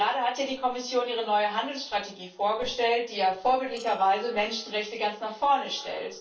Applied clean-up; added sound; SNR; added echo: neural separator model SepFormer DNS4.